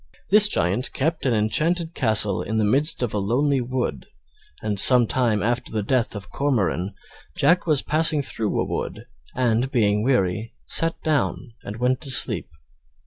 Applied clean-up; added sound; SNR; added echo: none; none; none; none.